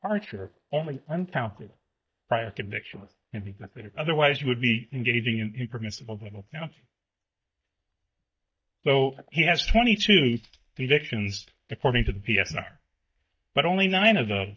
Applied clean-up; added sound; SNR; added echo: neural mask model DeepFilterNet 3.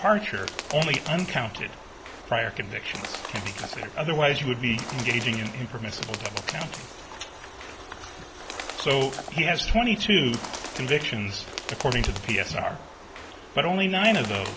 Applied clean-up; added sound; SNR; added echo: none; Bird; 11 dB; none.